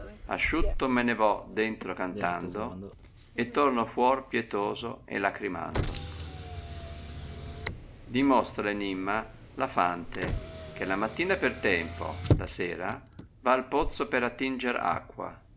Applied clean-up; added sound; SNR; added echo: none; Motor vehicle (road); 9 dB; none.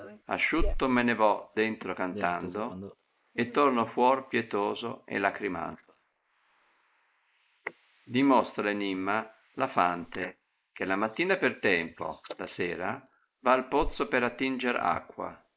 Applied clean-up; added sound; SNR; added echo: neural mask model Resemble Enhance denoiser.